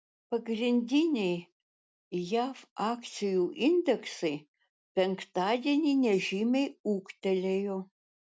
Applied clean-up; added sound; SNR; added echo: none; none; none; none.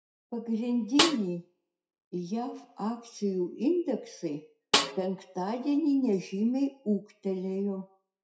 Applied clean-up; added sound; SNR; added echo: classical method WPE with log-MMSE.